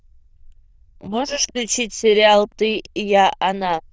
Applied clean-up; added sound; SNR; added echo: neural diffusion model UNIVERSE++.